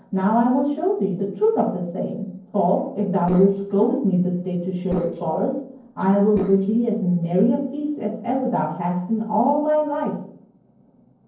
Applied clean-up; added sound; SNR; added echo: neural separator model SepFormer DNS4.